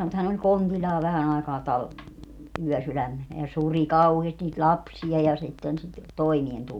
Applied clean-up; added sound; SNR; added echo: none; none; none; none.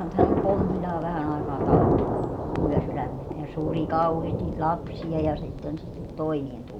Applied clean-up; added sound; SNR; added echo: none; Thunder; -2 dB; none.